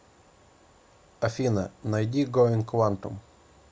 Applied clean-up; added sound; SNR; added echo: none; none; none; none.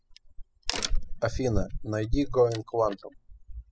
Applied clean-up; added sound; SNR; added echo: classical method spectral subtraction.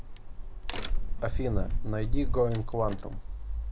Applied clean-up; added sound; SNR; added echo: none; Crack; -4 dB; none.